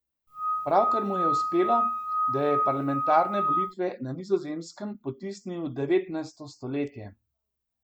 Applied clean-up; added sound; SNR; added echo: none; Screech / Glass; -2 dB; none.